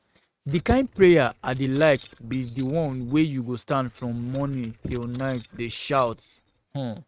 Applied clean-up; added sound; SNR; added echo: neural mask model RNNoise.